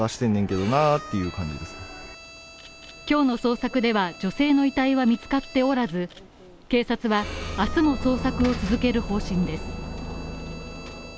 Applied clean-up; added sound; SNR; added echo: none; Bowed string instrument + Rattle / Breathing; 17 dB; none.